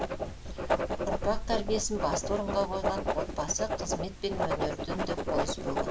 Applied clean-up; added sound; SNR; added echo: none; Writing; -2 dB; none.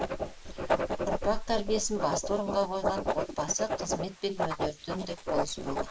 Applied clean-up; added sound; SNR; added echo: neural mask model Resemble Enhance denoiser.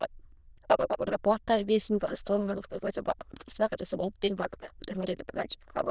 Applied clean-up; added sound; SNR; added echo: neural diffusion model UNIVERSE++.